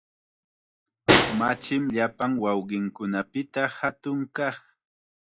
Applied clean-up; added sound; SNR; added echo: classical method log-MMSE.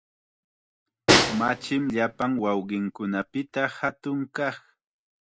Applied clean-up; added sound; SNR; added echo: none; Snare drum; -2 dB; none.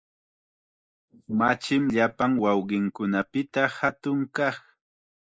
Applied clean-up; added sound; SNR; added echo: neural mask model Resemble Enhance denoiser.